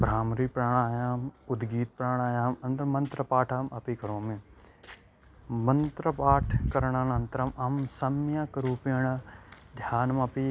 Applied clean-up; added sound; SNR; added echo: none; none; none; none.